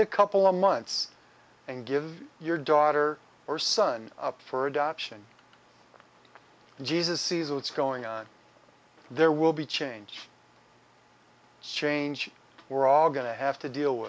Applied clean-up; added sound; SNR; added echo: none; none; none; none.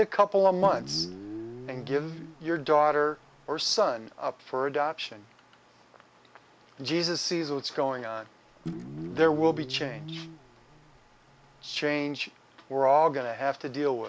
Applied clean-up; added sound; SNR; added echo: none; Guitar; 13 dB; none.